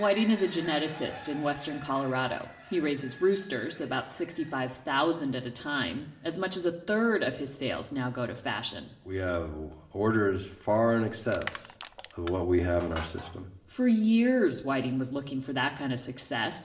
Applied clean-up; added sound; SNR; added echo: none; Crushing; 15 dB; reverberation time 0.9 s.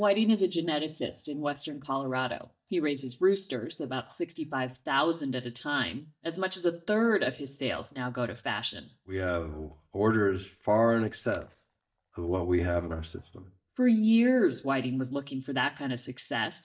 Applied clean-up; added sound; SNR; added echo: neural mask model DeepFilterNet 3.